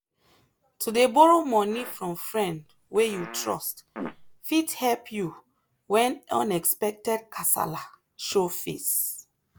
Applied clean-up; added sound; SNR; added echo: none; Fart; 16 dB; none.